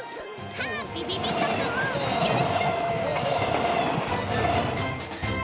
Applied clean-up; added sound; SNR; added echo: none; Train; -3 dB; none.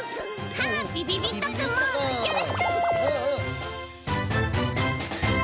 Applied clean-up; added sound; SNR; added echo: none; none; none; none.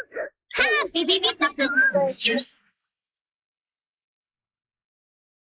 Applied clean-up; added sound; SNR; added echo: neural mask model Resemble Enhance denoiser.